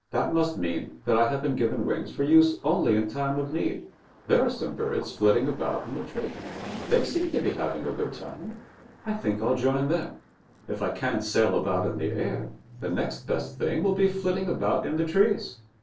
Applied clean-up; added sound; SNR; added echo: neural separator model SepFormer DNS4.